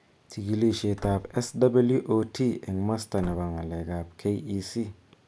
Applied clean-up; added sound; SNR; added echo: none; Slam / Wood; 18 dB; none.